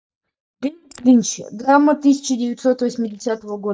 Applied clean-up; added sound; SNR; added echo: neural mask model DeepFilterNet 3.